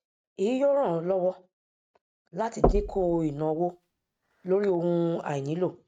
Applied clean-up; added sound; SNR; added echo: neural mask model RNNoise.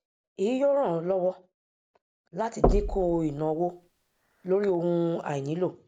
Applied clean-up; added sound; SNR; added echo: none; Knock; 3 dB; none.